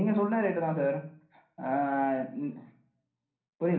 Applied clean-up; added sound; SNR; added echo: none; none; none; reverberation time 0.6 s.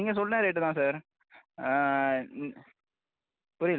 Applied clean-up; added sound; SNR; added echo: none; none; none; none.